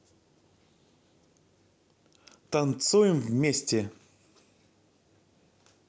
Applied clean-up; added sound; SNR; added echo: none; none; none; none.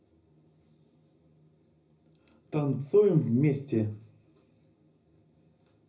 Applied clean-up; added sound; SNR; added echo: none; none; none; reverberation time 0.4 s.